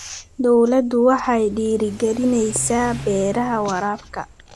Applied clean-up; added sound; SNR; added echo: none; Accelerating, revving, vroom / Car; 18 dB; none.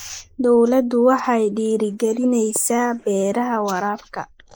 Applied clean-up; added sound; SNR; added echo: neural mask model Resemble Enhance denoiser.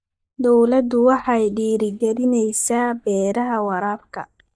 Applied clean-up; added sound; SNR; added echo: neural mask model DeepFilterNet 3.